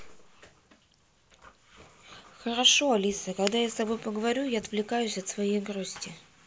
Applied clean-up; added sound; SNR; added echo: none; none; none; none.